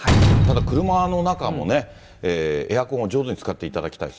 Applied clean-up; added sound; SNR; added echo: none; Slam; -1 dB; none.